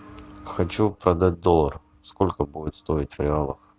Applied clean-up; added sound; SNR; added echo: none; none; none; none.